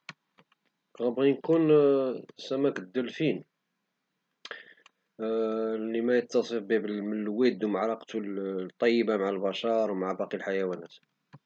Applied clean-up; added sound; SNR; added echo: none; none; none; none.